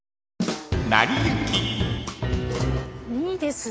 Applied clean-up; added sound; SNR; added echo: none; none; none; none.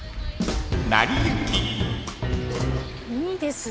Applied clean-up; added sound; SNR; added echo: none; Wind; 8 dB; none.